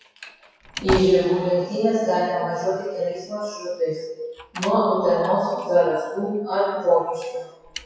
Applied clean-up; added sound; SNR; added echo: classical method WPE with log-MMSE.